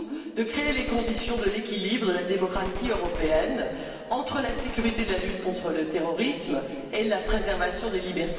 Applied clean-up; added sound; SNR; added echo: none; Gunshot, gunfire; 9 dB; reverberation time 2.4 s.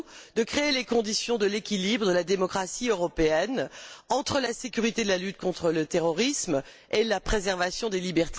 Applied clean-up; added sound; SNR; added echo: none; none; none; none.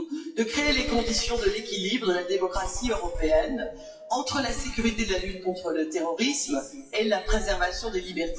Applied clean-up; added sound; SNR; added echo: classical method WPE with log-MMSE.